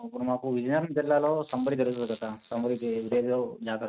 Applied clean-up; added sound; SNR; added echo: neural mask model RNNoise.